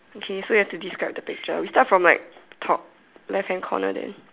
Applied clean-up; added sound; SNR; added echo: none; none; none; none.